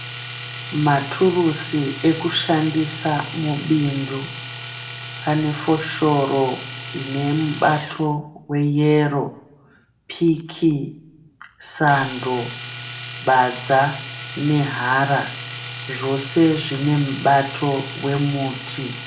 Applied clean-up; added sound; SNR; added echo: none; Domestic sounds, home sounds; 9 dB; reverberation time 0.5 s.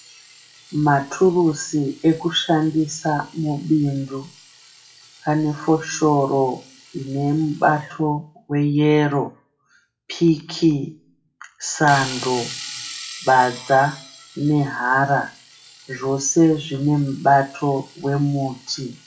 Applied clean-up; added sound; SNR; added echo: classical method WPE with log-MMSE.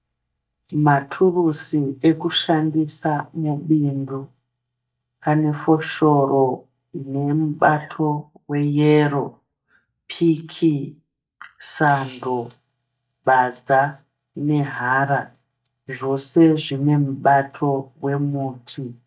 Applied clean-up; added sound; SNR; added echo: neural mask model DeepFilterNet 3.